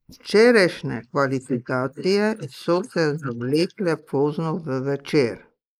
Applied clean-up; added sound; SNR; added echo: neural mask model Resemble Enhance denoiser.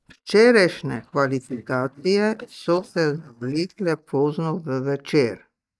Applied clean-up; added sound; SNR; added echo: neural mask model DeepFilterNet 3.